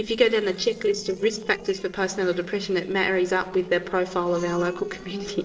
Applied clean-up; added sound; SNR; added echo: neural separator model SepFormer DNS4.